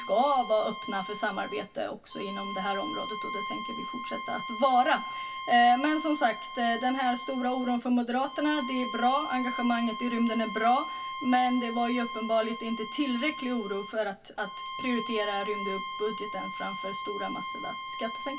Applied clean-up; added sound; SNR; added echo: none; Bowed string instrument; 8 dB; reverberation time 0.2 s.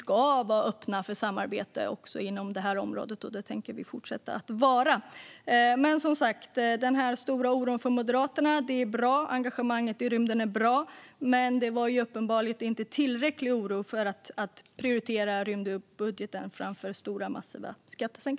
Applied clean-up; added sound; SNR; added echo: none; none; none; none.